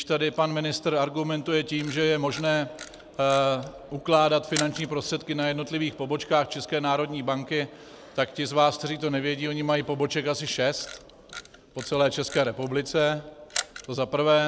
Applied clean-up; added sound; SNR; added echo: none; Camera; 15 dB; none.